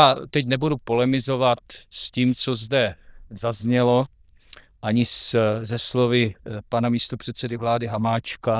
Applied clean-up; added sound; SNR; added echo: neural diffusion model UNIVERSE++.